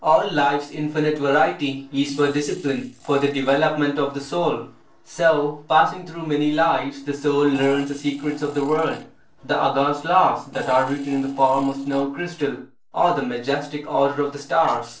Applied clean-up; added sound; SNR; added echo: neural separator model SepFormer DNS4.